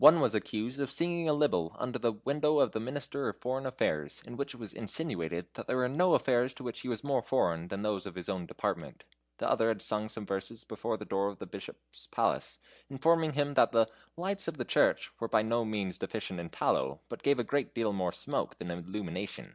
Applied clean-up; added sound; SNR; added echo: none; none; none; none.